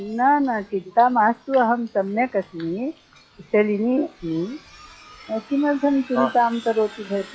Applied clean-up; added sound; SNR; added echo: classical method log-MMSE.